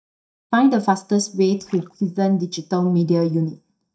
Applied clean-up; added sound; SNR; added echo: neural mask model DeepFilterNet 3.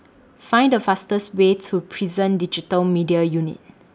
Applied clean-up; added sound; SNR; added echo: none; none; none; none.